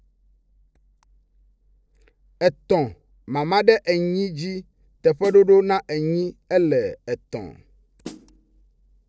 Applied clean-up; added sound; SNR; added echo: neural separator model SepFormer DNS4.